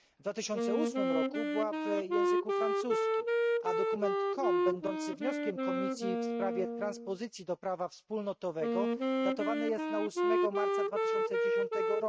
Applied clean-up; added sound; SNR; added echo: neural mask model RNNoise.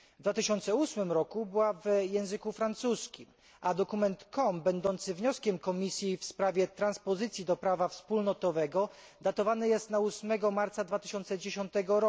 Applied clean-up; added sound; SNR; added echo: none; none; none; none.